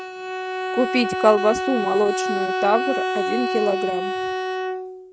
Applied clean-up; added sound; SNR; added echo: neural mask model RNNoise.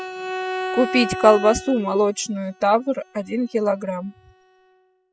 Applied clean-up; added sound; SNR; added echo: classical method spectral subtraction.